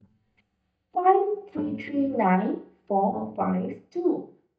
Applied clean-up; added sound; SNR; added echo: neural mask model DeepFilterNet 3.